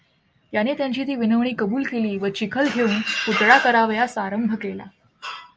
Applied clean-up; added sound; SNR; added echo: none; none; none; none.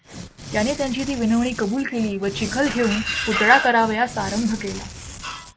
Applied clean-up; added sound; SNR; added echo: none; Tearing; 13 dB; none.